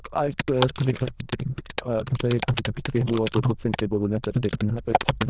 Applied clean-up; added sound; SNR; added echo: neural diffusion model UNIVERSE++.